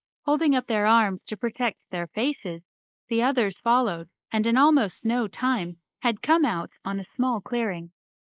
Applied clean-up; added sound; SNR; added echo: neural mask model Resemble Enhance denoiser.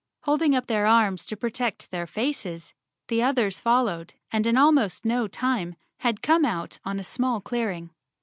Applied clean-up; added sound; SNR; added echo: none; none; none; none.